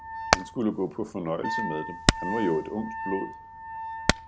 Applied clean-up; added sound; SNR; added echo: none; Wind instrument, woodwind instrument + Hammer; -2 dB; none.